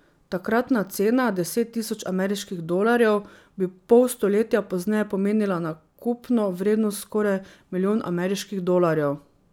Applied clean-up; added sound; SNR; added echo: none; none; none; none.